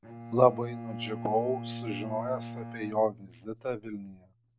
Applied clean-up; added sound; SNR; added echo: none; Tap + Bowed string instrument; 11 dB; none.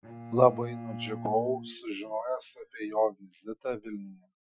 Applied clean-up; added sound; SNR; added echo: classical method Wiener filter.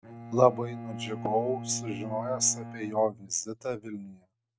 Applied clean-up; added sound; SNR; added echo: neural mask model RNNoise.